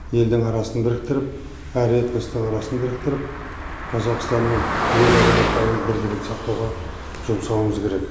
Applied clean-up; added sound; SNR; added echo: none; Car passing by; 5 dB; none.